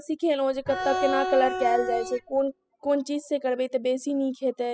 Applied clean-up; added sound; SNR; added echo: classical method spectral subtraction.